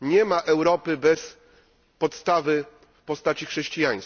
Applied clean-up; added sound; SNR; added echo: none; none; none; none.